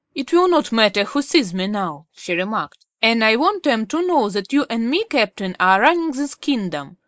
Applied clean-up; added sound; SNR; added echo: neural mask model Resemble Enhance denoiser.